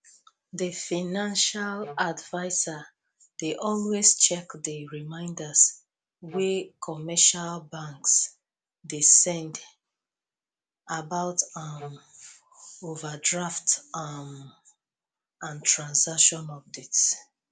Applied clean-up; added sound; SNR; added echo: none; Wind instrument, woodwind instrument; 17 dB; none.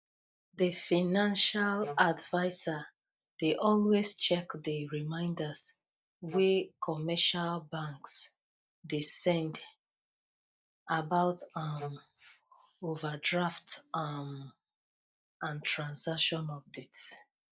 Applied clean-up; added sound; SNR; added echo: neural mask model DeepFilterNet 3.